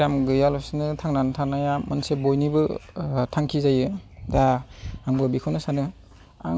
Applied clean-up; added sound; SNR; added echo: none; none; none; none.